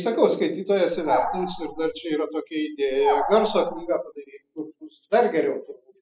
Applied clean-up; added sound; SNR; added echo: classical method spectral subtraction.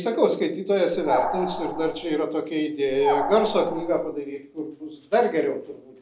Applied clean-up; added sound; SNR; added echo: none; Animal; 5 dB; none.